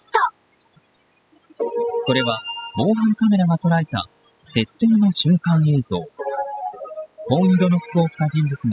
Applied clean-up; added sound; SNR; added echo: classical method spectral subtraction.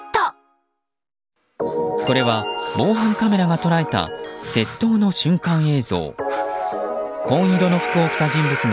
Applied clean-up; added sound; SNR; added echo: none; none; none; none.